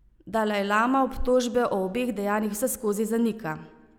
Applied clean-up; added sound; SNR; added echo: none; none; none; none.